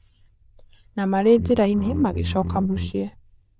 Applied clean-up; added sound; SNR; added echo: neural diffusion model UNIVERSE++.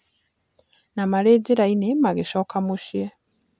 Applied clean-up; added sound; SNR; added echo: none; none; none; none.